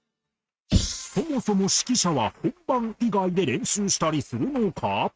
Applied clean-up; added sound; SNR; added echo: neural mask model RNNoise.